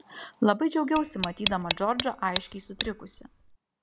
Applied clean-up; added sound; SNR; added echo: none; Tick; 1 dB; none.